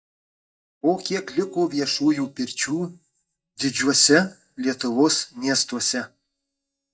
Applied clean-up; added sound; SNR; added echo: neural mask model DeepFilterNet 3.